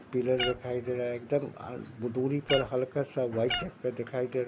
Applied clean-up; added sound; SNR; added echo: none; Meow; 7 dB; none.